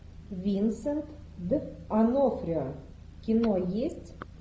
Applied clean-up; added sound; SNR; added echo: none; none; none; none.